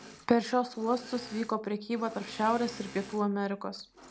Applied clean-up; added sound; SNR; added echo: none; Engine / Mechanisms; 19 dB; none.